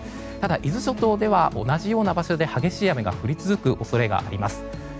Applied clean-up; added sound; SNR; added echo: none; none; none; none.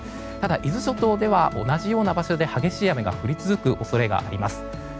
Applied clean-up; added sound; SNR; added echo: none; Wind instrument, woodwind instrument; 17 dB; none.